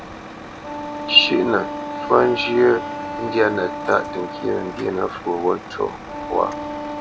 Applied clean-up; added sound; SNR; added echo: none; Wind instrument, woodwind instrument + Truck; 8 dB; none.